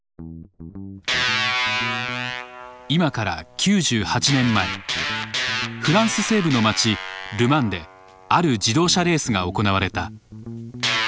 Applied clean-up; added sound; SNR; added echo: none; Guitar; 14 dB; none.